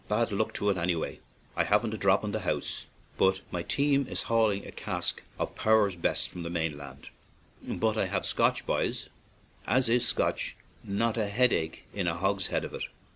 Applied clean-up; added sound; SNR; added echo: none; none; none; none.